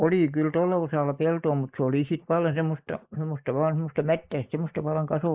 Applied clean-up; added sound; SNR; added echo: neural mask model Resemble Enhance denoiser.